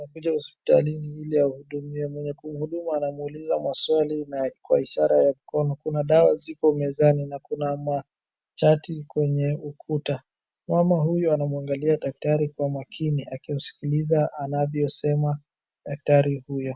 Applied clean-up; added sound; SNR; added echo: none; none; none; none.